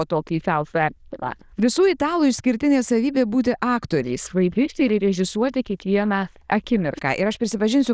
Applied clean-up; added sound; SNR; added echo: neural diffusion model UNIVERSE++.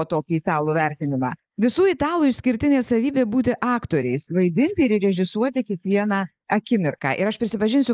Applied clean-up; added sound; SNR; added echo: neural mask model Resemble Enhance denoiser.